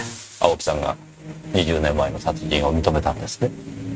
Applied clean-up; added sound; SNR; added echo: neural mask model RNNoise.